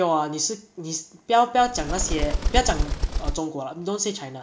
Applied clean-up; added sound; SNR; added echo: none; Bird; 0 dB; none.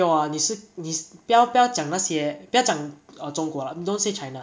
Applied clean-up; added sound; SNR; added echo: none; none; none; none.